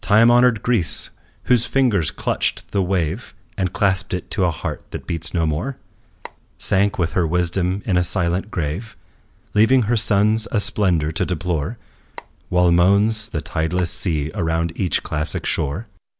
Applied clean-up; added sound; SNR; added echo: none; Telephone; 18 dB; none.